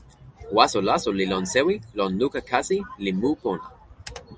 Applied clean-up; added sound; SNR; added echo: none; none; none; none.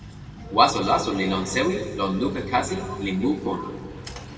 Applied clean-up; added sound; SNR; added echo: none; Truck; 15 dB; reverberation time 1.7 s.